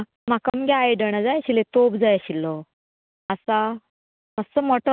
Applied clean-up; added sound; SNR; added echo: none; none; none; none.